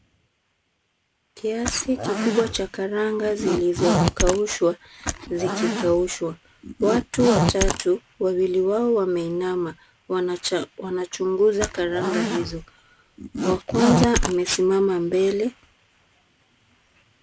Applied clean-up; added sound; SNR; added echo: none; Zipper (clothing); 2 dB; none.